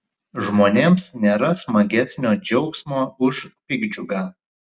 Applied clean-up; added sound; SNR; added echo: none; none; none; none.